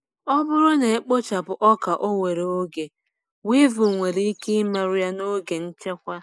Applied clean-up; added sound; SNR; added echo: neural mask model Resemble Enhance denoiser.